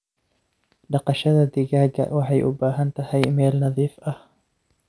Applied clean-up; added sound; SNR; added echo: none; none; none; none.